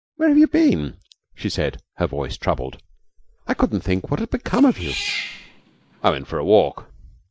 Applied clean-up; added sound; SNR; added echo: neural mask model DeepFilterNet 3.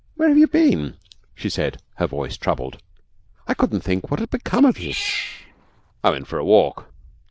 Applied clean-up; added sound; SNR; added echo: neural diffusion model UNIVERSE++.